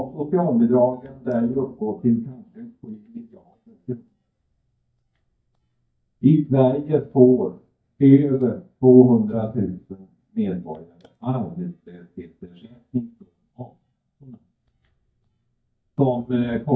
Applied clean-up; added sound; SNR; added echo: neural mask model DeepFilterNet 3.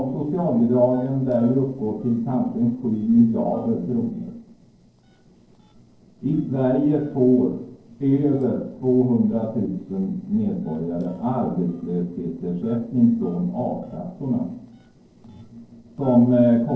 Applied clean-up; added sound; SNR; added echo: neural separator model SepFormer DNS4.